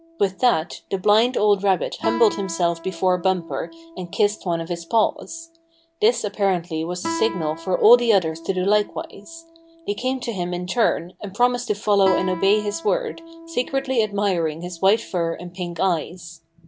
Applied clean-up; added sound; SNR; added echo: none; Guitar; 15 dB; none.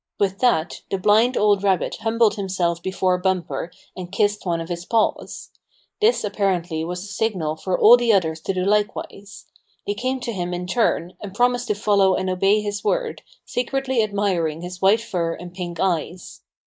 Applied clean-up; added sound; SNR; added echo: neural mask model Resemble Enhance denoiser.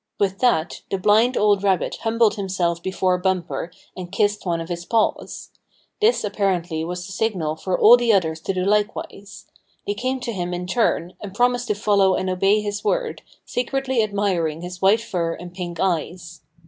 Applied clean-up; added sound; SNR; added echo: none; none; none; none.